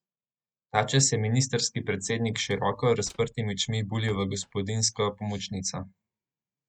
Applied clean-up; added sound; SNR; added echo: neural mask model RNNoise.